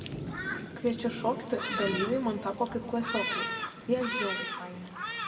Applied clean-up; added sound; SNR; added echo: none; Thunderstorm; 3 dB; reverberation time 1.6 s.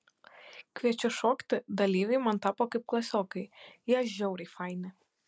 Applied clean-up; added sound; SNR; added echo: none; none; none; none.